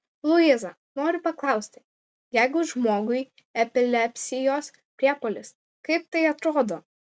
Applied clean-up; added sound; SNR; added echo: none; none; none; none.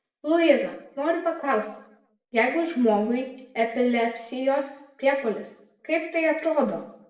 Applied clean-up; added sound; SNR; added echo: none; none; none; reverberation time 0.7 s.